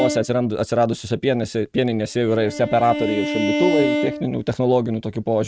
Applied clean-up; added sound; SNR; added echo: neural mask model RNNoise.